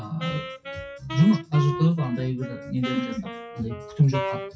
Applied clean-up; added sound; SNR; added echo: classical method WPE with log-MMSE.